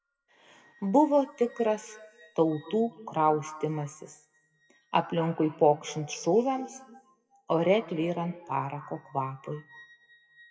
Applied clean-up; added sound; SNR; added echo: classical method WPE with log-MMSE.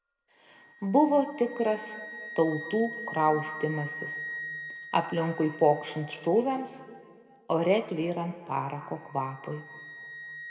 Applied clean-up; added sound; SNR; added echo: none; Wind instrument, woodwind instrument; 13 dB; reverberation time 1.9 s.